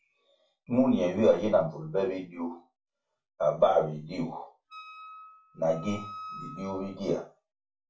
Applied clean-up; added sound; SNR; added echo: none; Wind instrument, woodwind instrument; 16 dB; reverberation time 0.2 s.